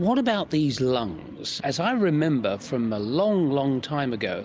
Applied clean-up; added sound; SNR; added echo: none; none; none; none.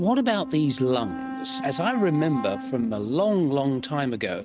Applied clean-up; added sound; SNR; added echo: neural mask model RNNoise.